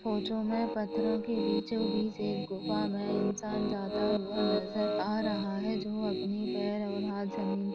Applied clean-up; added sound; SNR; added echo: none; Piano; 2 dB; none.